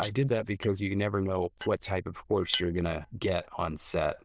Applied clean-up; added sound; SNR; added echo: neural diffusion model UNIVERSE++.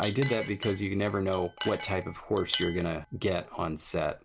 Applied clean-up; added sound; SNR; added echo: none; Chink, clink; 11 dB; none.